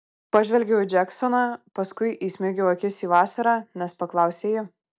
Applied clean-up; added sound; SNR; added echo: none; none; none; none.